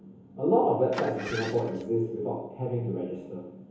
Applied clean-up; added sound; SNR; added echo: none; Engine starting; 11 dB; reverberation time 1.0 s.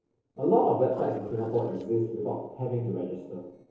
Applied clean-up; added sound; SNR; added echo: neural separator model SepFormer DNS4.